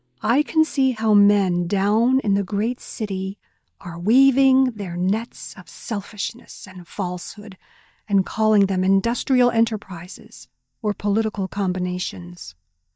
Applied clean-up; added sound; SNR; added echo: neural mask model DeepFilterNet 3.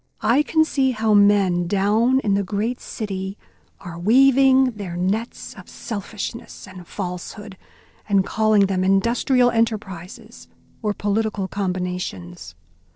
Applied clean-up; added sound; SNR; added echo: neural separator model SepFormer DNS4.